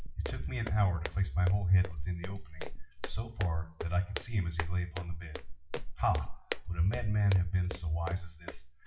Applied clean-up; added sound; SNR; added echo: classical method WPE with log-MMSE.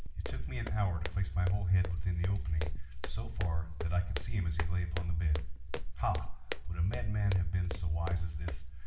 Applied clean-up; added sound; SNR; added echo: none; Walk, footsteps; 3 dB; reverberation time 0.9 s.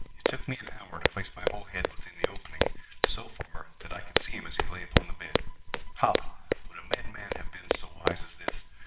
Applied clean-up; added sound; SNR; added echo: neural separator model SepFormer WHAMR!.